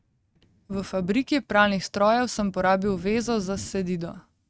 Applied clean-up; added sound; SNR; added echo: neural mask model RNNoise.